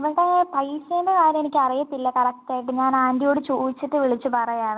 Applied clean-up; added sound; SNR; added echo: none; none; none; none.